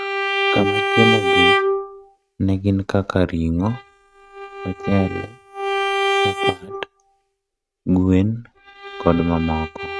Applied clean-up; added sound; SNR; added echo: neural mask model RNNoise.